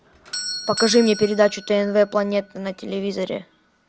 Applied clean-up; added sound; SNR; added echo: none; Doorbell; 12 dB; none.